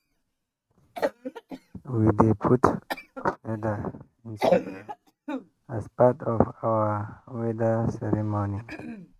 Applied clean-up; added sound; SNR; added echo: neural mask model RNNoise.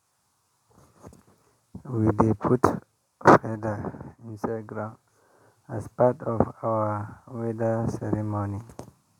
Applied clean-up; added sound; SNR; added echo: none; none; none; none.